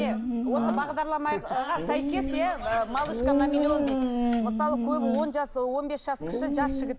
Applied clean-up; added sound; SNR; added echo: none; Dog; -1 dB; none.